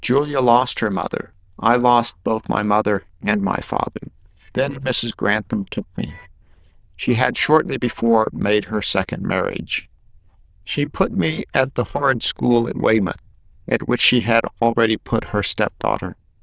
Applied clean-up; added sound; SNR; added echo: neural diffusion model UNIVERSE++.